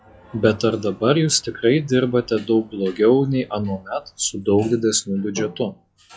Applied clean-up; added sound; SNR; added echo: classical method log-MMSE.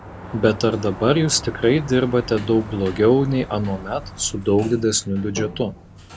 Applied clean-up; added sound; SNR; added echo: none; Sliding door; 14 dB; none.